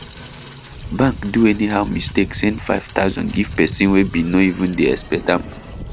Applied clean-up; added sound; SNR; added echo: none; Rain; 13 dB; none.